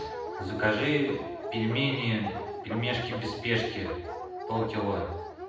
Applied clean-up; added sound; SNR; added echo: none; Dog; 6 dB; reverberation time 0.8 s.